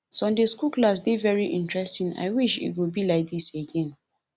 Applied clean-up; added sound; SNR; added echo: none; none; none; none.